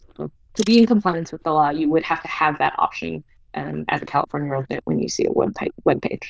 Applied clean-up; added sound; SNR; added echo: neural diffusion model UNIVERSE++.